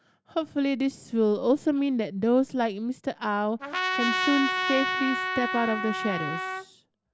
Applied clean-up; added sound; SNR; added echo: none; Trumpet; 2 dB; none.